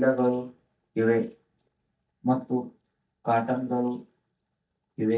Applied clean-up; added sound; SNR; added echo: neural mask model DeepFilterNet 3.